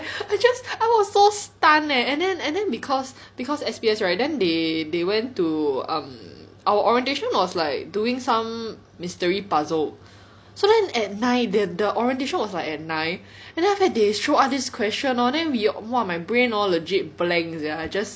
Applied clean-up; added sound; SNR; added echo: none; none; none; none.